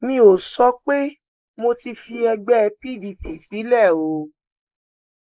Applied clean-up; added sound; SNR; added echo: neural mask model Resemble Enhance denoiser.